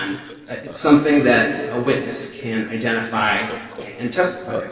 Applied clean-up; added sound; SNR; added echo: neural separator model SepFormer DNS4.